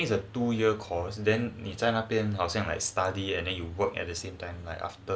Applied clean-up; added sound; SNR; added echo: none; none; none; none.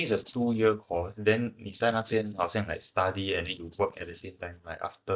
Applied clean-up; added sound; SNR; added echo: neural mask model DeepFilterNet 3.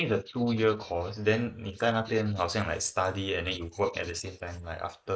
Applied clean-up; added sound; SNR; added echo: neural mask model Resemble Enhance denoiser.